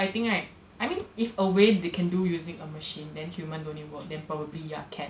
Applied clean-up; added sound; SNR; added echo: none; none; none; none.